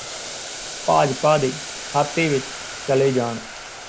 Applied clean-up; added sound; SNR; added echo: none; Boiling; 10 dB; none.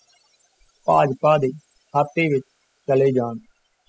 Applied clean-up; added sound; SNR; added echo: classical method spectral subtraction.